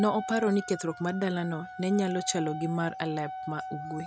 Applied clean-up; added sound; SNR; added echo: none; Wind instrument, woodwind instrument; 10 dB; none.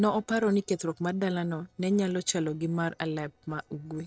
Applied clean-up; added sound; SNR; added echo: neural separator model SepFormer DNS4.